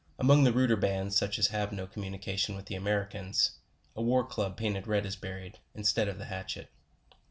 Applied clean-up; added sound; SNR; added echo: none; none; none; none.